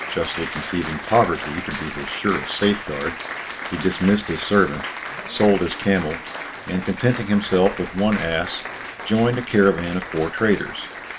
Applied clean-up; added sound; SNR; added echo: none; Applause; 10 dB; none.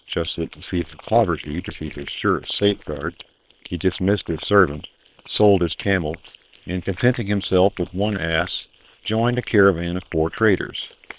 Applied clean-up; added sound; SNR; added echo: neural separator model SepFormer WHAM!.